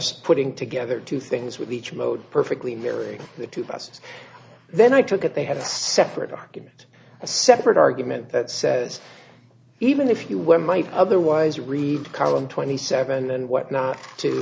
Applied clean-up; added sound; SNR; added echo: none; none; none; none.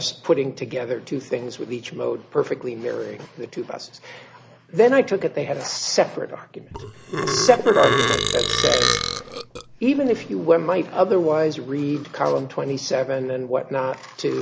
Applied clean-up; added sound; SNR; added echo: none; Burping, eructation; 1 dB; none.